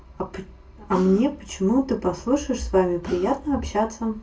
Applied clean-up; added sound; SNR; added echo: none; Gasp; 19 dB; reverberation time 0.2 s.